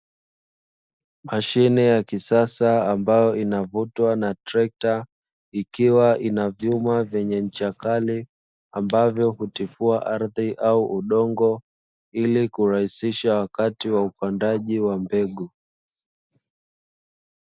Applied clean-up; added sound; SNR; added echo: neural mask model Resemble Enhance denoiser.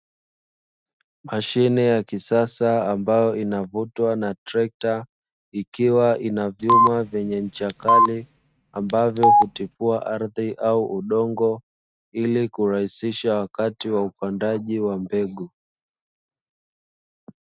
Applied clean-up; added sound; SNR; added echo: neural mask model RNNoise.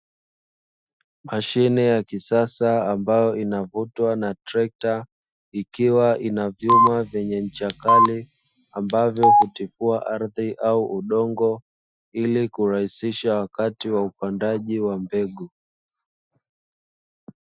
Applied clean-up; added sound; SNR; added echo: classical method Wiener filter.